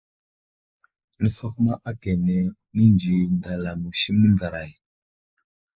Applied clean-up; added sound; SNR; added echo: neural mask model Resemble Enhance denoiser.